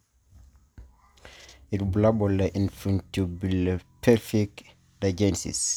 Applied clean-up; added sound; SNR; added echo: none; Bowed string instrument; 18 dB; none.